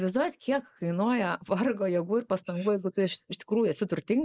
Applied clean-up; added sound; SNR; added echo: neural mask model Resemble Enhance denoiser.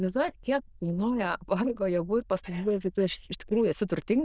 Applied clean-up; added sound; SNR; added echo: neural diffusion model UNIVERSE++.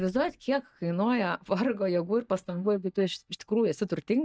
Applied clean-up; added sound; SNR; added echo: neural mask model DeepFilterNet 3.